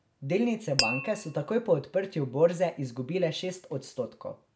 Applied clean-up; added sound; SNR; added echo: none; Glass; 4 dB; none.